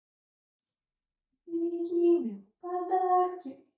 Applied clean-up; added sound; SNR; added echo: neural mask model DeepFilterNet 3.